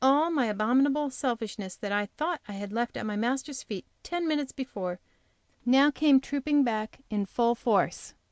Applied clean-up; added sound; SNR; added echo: none; none; none; none.